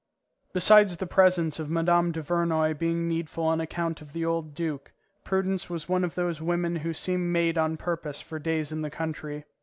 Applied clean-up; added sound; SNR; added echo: none; none; none; none.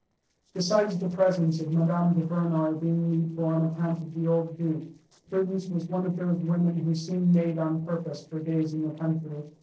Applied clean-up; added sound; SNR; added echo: neural separator model SepFormer DNS4.